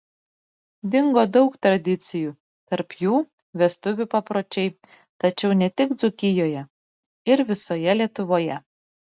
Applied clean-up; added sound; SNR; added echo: none; none; none; none.